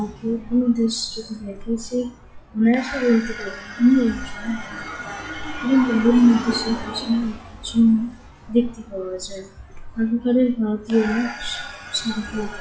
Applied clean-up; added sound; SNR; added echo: classical method WPE with log-MMSE.